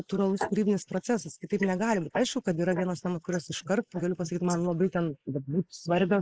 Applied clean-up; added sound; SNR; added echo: neural mask model Resemble Enhance denoiser.